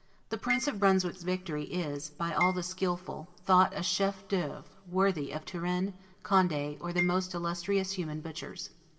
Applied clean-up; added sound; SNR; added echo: none; Marimba, xylophone; 11 dB; reverberation time 1.7 s.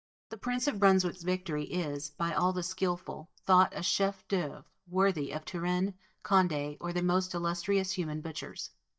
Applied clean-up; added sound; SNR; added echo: neural mask model DeepFilterNet 3.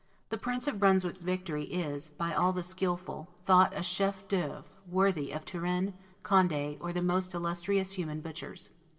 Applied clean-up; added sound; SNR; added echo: neural separator model SepFormer DNS4.